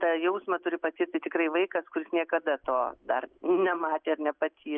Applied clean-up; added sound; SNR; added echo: none; none; none; none.